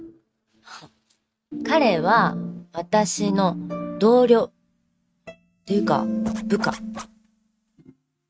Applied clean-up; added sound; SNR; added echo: neural mask model RNNoise.